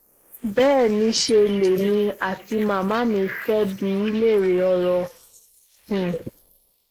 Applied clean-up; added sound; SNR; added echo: neural mask model Resemble Enhance denoiser.